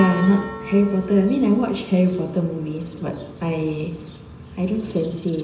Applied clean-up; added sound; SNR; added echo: none; Church bell; 15 dB; reverberation time 0.8 s.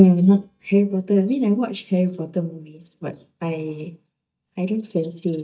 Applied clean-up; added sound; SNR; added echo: neural mask model DeepFilterNet 3.